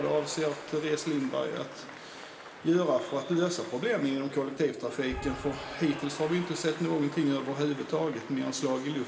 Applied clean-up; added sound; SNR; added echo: none; Applause / Cheering; 14 dB; reverberation time 2.0 s.